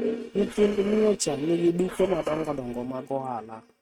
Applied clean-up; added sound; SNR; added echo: neural mask model RNNoise.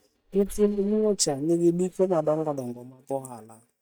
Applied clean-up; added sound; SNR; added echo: neural mask model DeepFilterNet 3.